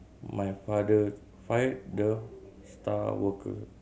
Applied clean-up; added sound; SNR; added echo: none; none; none; none.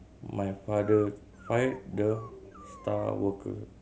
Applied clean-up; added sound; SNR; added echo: none; Dog; 19 dB; none.